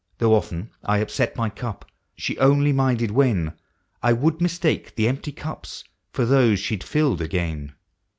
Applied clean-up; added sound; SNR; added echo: none; none; none; none.